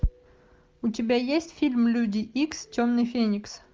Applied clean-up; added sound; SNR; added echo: none; none; none; none.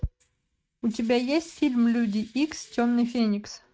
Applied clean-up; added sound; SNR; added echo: neural mask model RNNoise.